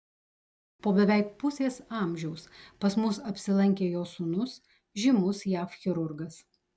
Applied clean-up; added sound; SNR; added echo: none; none; none; none.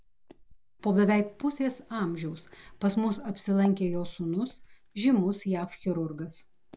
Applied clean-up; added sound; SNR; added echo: none; Walk, footsteps; 18 dB; none.